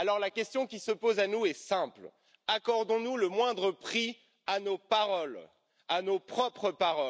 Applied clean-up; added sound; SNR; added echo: none; none; none; none.